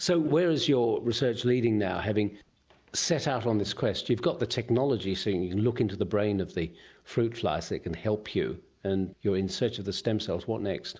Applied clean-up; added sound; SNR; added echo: none; none; none; none.